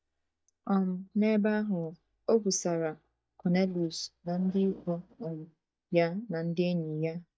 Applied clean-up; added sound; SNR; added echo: neural mask model DeepFilterNet 3.